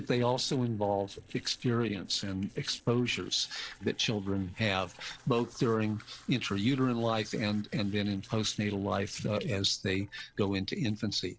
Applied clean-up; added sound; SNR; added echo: neural separator model SepFormer DNS4.